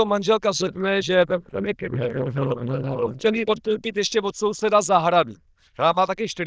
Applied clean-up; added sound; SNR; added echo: neural diffusion model UNIVERSE++.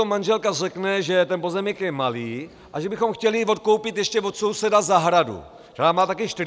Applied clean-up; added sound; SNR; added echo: none; none; none; none.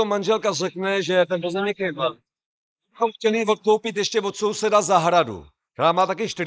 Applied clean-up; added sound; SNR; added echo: neural mask model Resemble Enhance denoiser.